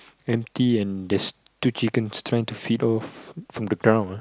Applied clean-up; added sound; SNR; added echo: none; none; none; none.